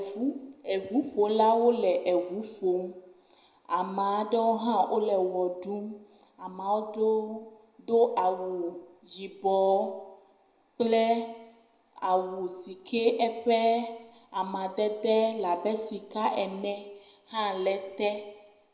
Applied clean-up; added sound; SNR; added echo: none; none; none; reverberation time 0.8 s.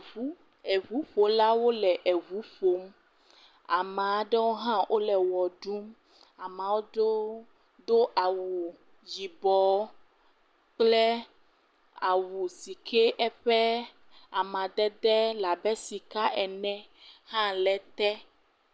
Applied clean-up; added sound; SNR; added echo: none; none; none; none.